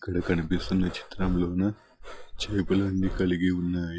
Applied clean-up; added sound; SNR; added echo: classical method log-MMSE.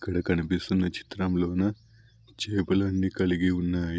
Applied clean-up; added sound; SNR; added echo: none; none; none; none.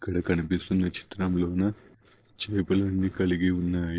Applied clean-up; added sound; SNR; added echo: neural separator model SepFormer DNS4.